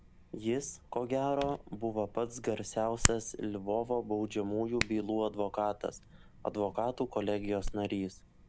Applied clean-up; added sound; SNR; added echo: none; Hands; 7 dB; none.